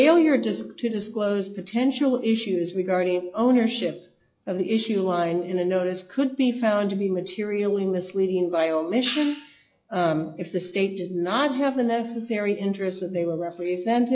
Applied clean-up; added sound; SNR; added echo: classical method log-MMSE.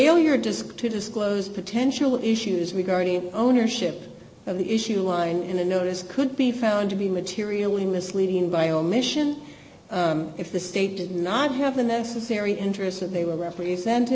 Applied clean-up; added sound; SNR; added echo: none; none; none; none.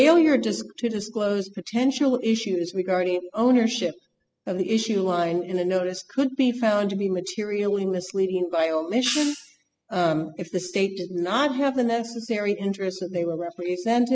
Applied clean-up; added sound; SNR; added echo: classical method spectral subtraction.